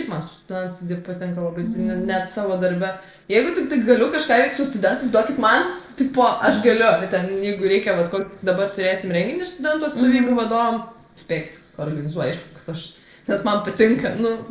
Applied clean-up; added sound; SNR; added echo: neural separator model SepFormer DNS4.